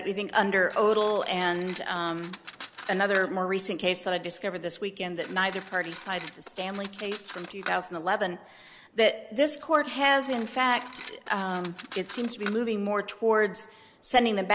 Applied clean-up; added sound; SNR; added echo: none; Cutlery, silverware; 17 dB; none.